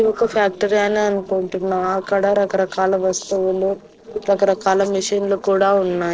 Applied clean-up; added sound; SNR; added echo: neural separator model SepFormer DNS4.